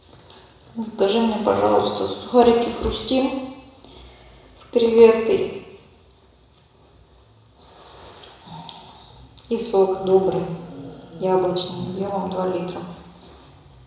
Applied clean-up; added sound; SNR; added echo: none; none; none; reverberation time 1.0 s.